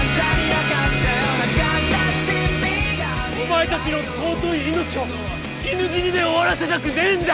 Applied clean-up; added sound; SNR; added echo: none; Train; 17 dB; none.